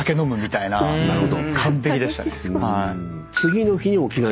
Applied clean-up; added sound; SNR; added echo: none; none; none; none.